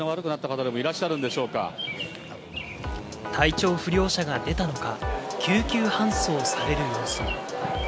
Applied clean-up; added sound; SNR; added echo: none; Bird vocalization, bird call, bird song; 14 dB; none.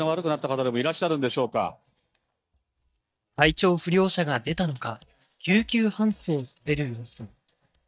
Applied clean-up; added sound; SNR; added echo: neural mask model DeepFilterNet 3.